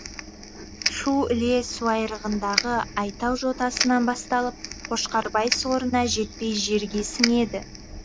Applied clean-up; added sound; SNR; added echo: none; Crackle; 8 dB; none.